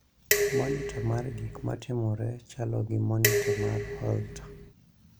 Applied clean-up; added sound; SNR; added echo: none; Dishes, pots, and pans; -1 dB; none.